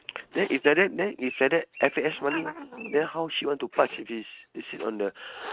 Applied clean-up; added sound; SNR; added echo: neural mask model RNNoise.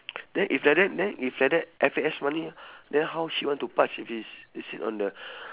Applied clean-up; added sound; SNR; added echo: none; none; none; none.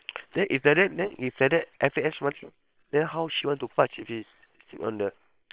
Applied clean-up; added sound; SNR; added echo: neural separator model SepFormer WHAM!.